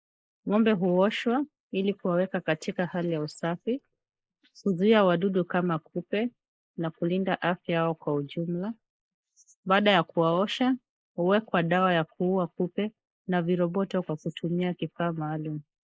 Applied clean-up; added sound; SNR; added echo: neural mask model Resemble Enhance denoiser.